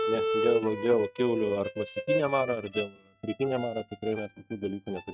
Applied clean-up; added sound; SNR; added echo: neural mask model RNNoise.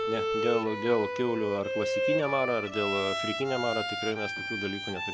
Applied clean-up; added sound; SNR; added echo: none; Bowed string instrument; 1 dB; none.